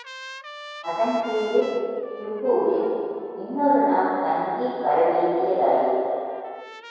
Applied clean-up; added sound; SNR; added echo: none; Trumpet; 19 dB; reverberation time 2.2 s.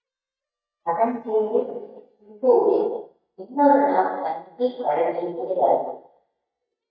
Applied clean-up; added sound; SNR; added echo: neural mask model DeepFilterNet 3.